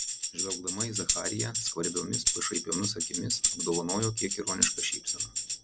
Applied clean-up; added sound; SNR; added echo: none; Tambourine; -4 dB; none.